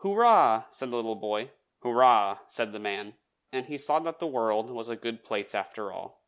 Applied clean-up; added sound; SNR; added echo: none; none; none; none.